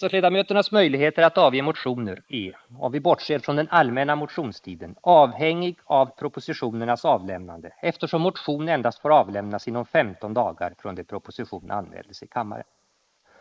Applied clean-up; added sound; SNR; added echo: neural mask model Resemble Enhance denoiser.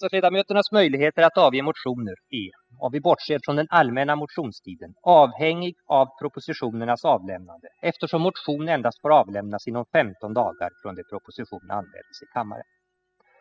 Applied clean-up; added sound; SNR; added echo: classical method spectral subtraction.